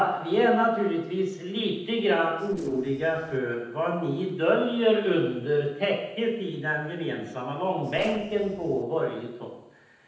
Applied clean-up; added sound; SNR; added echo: neural separator model SepFormer DNS4.